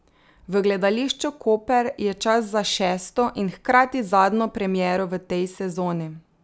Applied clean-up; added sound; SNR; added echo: none; none; none; none.